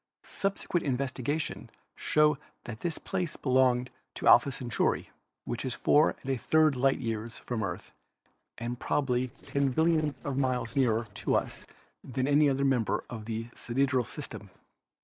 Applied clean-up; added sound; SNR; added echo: neural separator model SepFormer DNS4.